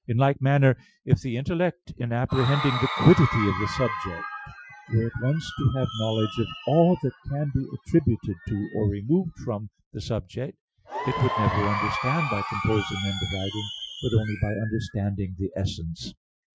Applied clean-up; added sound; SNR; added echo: classical method Wiener filter.